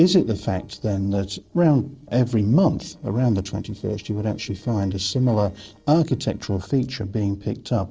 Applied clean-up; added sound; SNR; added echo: neural separator model SepFormer DNS4.